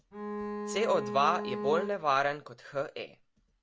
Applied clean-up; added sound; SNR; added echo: none; Bowed string instrument; 5 dB; none.